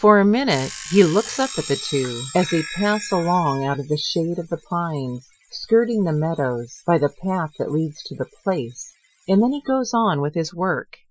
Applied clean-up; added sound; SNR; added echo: classical method Wiener filter.